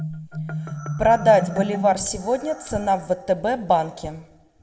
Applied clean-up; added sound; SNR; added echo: none; Marimba, xylophone; 10 dB; reverberation time 0.9 s.